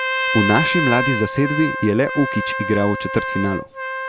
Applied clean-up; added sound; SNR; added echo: none; Trumpet; 3 dB; none.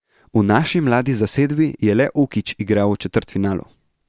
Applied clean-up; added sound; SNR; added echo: none; none; none; none.